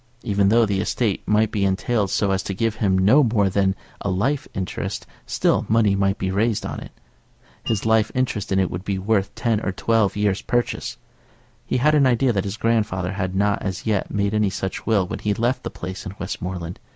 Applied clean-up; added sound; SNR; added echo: none; Mallet percussion; 17 dB; none.